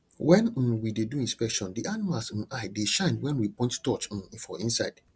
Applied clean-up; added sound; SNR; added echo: none; none; none; none.